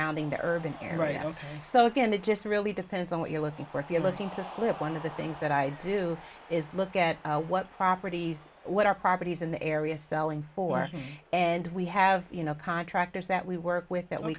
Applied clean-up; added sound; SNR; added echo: none; Cheering; 20 dB; none.